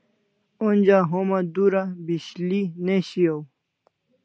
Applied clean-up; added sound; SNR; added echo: none; none; none; none.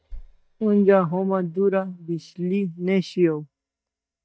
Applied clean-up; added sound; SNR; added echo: neural mask model DeepFilterNet 3.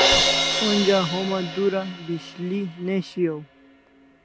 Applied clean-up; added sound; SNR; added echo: none; Crash cymbal; 0 dB; none.